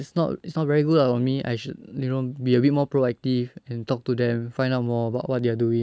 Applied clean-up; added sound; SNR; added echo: none; none; none; none.